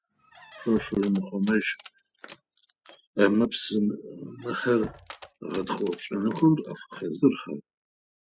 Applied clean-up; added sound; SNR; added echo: classical method spectral subtraction.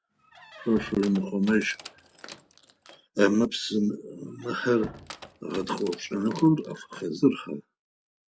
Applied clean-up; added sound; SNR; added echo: none; Squeak; 18 dB; none.